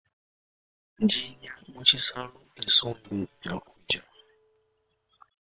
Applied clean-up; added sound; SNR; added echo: neural separator model SepFormer WHAM!.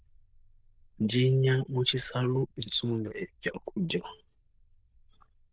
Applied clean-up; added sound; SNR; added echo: neural diffusion model UNIVERSE++.